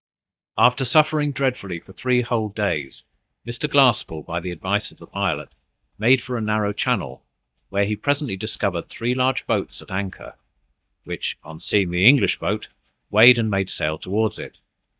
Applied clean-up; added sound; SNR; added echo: neural mask model DeepFilterNet 3.